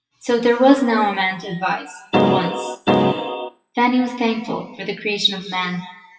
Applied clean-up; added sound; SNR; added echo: classical method WPE with log-MMSE.